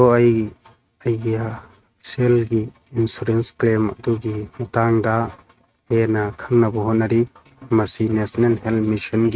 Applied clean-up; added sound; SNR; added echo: neural mask model RNNoise.